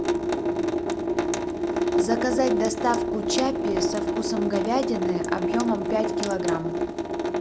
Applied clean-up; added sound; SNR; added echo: none; Drip / Sink (filling or washing) / Water tap, faucet; -3 dB; none.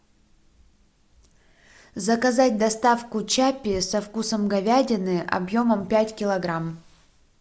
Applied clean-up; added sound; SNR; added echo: none; none; none; none.